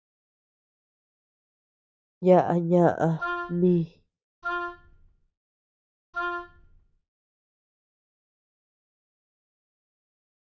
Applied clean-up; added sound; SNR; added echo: none; Wind instrument, woodwind instrument; 6 dB; none.